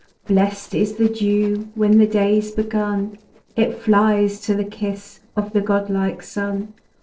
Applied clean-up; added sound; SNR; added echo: neural separator model SepFormer DNS4.